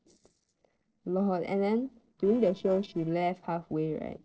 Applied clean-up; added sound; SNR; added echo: neural separator model SepFormer DNS4.